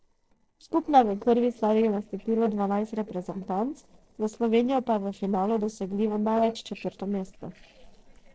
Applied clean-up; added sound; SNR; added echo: neural separator model SepFormer DNS4.